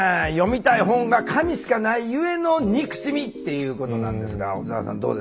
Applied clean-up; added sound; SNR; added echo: none; none; none; none.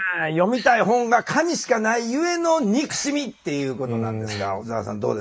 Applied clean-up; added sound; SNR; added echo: neural mask model Resemble Enhance denoiser.